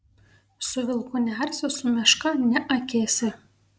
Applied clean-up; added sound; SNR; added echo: none; none; none; none.